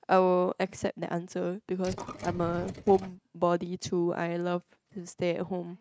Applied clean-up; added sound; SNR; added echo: neural mask model RNNoise.